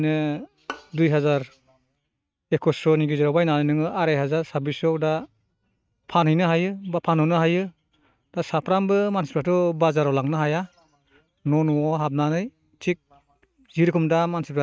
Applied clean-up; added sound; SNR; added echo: neural mask model RNNoise.